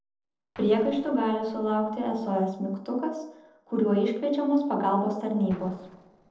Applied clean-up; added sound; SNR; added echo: neural separator model SepFormer DNS4.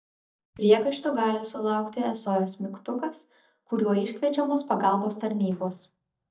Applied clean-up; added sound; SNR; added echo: neural mask model DeepFilterNet 3.